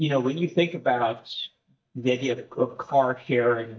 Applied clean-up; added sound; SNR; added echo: neural mask model DeepFilterNet 3.